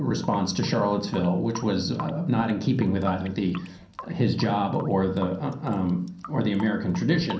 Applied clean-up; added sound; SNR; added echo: none; Drip / Sink (filling or washing) / Water tap, faucet; 18 dB; reverberation time 0.6 s.